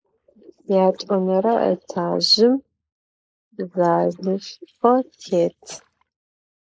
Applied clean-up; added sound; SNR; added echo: neural mask model Resemble Enhance denoiser.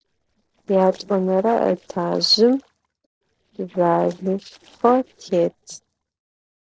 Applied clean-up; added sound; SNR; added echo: neural separator model SepFormer DNS4.